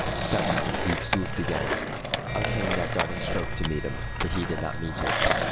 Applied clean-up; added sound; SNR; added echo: none; Skateboard + Domestic sounds, home sounds; -4 dB; none.